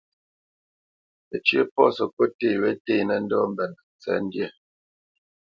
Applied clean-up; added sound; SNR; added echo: none; none; none; none.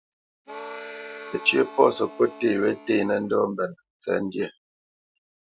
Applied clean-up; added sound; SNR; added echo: none; Harmonica; 15 dB; none.